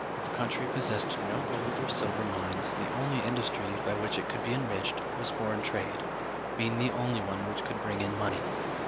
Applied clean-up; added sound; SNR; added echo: none; Wind; -1 dB; none.